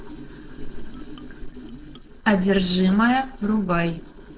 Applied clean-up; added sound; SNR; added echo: neural separator model SepFormer DNS4.